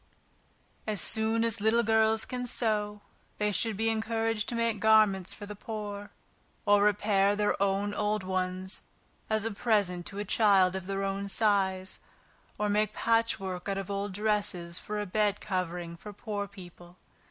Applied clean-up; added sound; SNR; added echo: none; none; none; none.